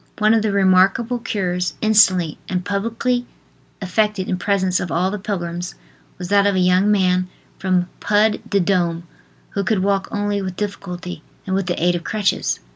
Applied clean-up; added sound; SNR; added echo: none; none; none; none.